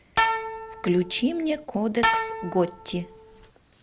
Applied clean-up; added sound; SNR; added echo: none; Bowed string instrument; 0 dB; none.